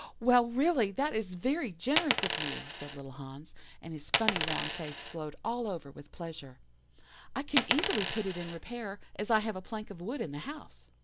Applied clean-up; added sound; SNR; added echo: none; Coin (dropping); -5 dB; none.